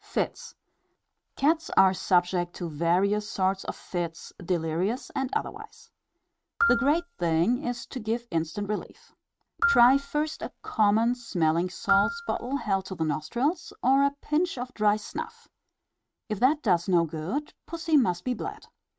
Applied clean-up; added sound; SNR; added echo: neural mask model RNNoise.